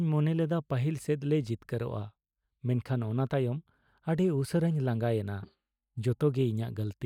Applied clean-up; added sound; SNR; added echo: neural mask model DeepFilterNet 3.